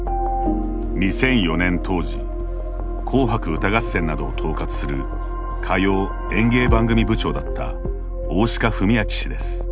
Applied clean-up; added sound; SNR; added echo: none; none; none; none.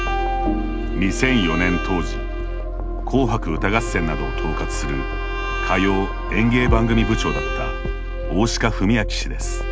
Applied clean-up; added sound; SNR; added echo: none; Bowed string instrument; 12 dB; none.